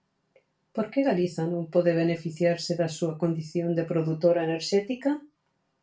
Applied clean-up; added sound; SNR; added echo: none; none; none; reverberation time 0.2 s.